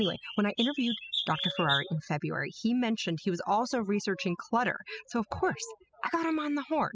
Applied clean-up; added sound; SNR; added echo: classical method spectral subtraction.